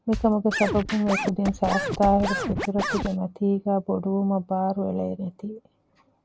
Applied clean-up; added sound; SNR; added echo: none; Scratching (performance technique); 5 dB; none.